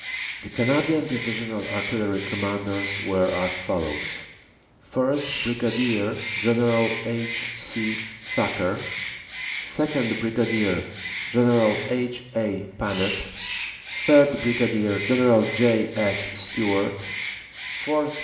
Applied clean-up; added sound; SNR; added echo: none; Bird; 7 dB; reverberation time 0.9 s.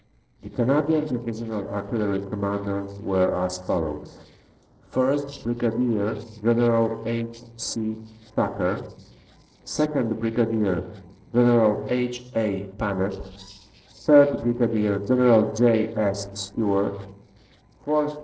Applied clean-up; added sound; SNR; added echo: neural separator model SepFormer DNS4.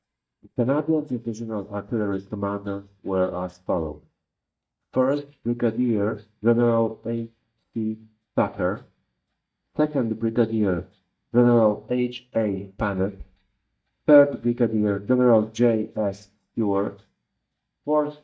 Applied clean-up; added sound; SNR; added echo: neural mask model DeepFilterNet 3.